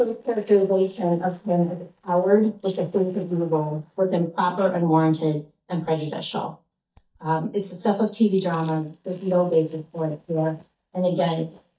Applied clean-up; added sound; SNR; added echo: neural mask model DeepFilterNet 3.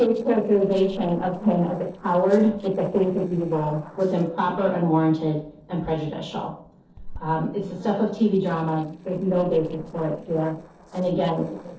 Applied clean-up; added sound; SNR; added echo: neural separator model SepFormer DNS4.